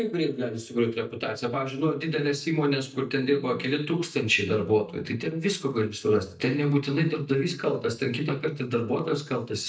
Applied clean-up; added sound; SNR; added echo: neural mask model DeepFilterNet 3.